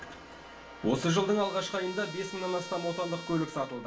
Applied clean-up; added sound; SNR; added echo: none; Trumpet; 14 dB; reverberation time 0.3 s.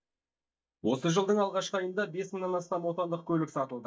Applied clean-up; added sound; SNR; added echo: neural mask model DeepFilterNet 3.